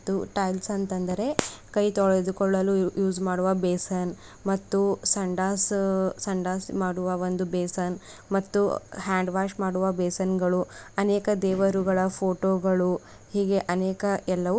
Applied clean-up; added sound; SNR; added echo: none; none; none; none.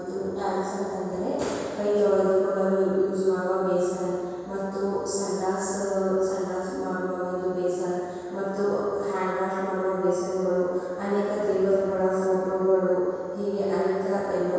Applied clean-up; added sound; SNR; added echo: none; none; none; reverberation time 2.2 s.